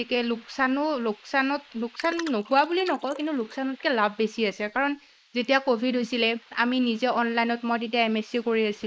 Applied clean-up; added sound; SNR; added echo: neural mask model Resemble Enhance denoiser.